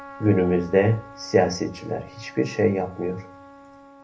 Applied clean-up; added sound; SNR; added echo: none; Trumpet; 20 dB; reverberation time 0.3 s.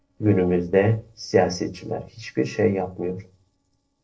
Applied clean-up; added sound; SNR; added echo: neural separator model SepFormer DNS4.